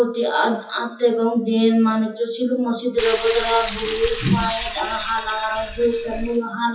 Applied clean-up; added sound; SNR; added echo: classical method WPE with log-MMSE.